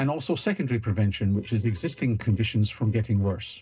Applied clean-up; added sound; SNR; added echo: neural separator model SepFormer DNS4.